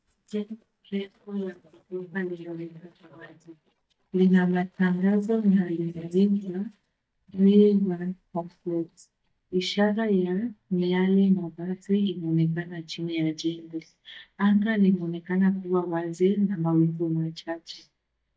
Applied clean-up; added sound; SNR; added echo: neural mask model DeepFilterNet 3.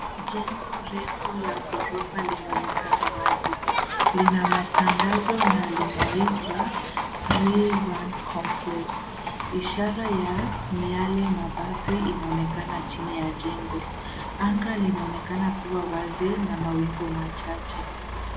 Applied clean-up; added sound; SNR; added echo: none; Livestock, farm animals, working animals; 0 dB; reverberation time 0.5 s.